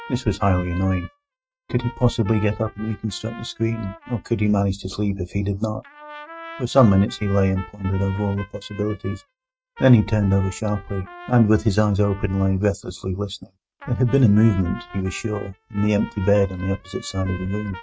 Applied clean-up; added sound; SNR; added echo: neural mask model RNNoise.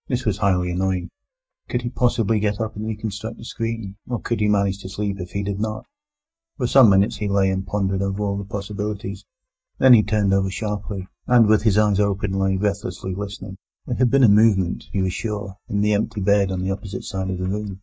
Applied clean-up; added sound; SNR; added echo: neural mask model DeepFilterNet 3.